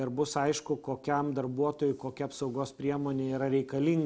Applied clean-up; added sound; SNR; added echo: none; none; none; none.